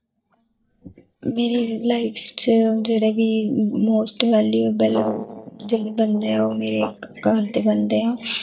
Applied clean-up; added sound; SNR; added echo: neural mask model DeepFilterNet 3.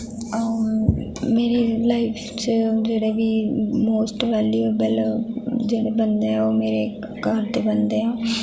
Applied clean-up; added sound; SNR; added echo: none; none; none; none.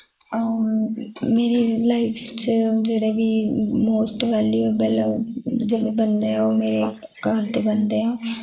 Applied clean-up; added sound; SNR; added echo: neural mask model Resemble Enhance denoiser.